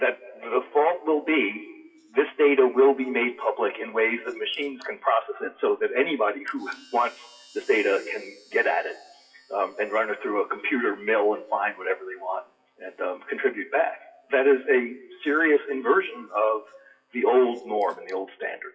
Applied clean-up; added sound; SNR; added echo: classical method WPE with log-MMSE.